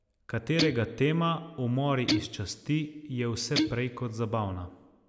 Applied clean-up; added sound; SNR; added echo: none; Guitar; 5 dB; none.